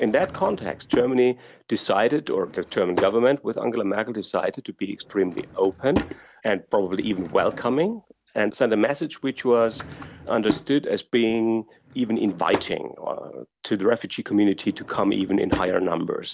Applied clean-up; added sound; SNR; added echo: none; Drawer open or close / Wood; 12 dB; none.